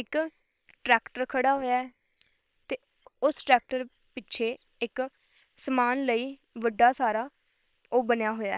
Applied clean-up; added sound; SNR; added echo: neural separator model SepFormer WHAM!.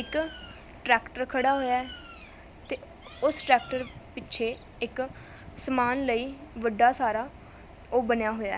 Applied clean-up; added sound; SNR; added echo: none; Bird; 19 dB; none.